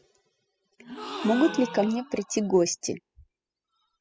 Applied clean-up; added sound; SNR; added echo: classical method spectral subtraction.